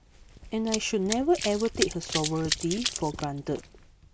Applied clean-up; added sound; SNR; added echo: none; Run; 6 dB; none.